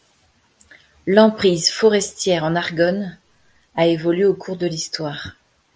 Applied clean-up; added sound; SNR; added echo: none; none; none; none.